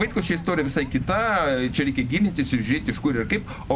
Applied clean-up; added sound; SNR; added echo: none; Waves, surf; 12 dB; none.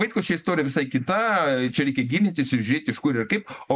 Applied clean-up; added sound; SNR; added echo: neural mask model Resemble Enhance denoiser.